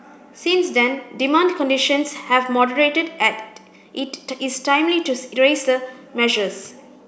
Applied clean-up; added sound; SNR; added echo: none; none; none; none.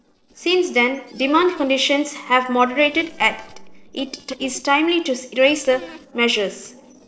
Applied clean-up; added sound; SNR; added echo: neural separator model SepFormer DNS4.